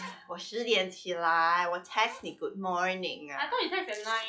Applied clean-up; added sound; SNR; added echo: classical method log-MMSE.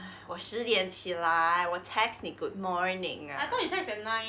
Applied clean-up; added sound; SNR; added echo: none; none; none; none.